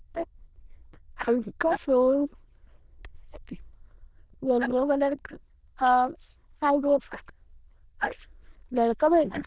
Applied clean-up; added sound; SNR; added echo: neural diffusion model UNIVERSE++.